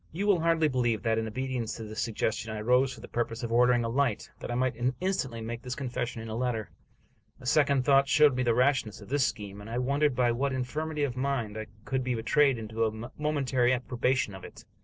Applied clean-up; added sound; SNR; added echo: none; none; none; none.